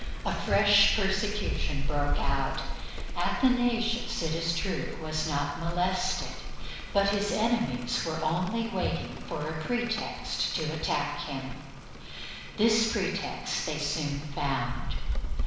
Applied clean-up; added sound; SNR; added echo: none; Rain; 3 dB; reverberation time 1.0 s.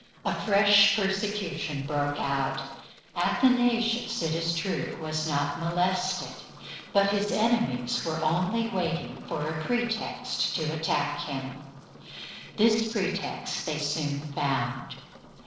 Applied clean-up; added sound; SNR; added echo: neural separator model SepFormer DNS4.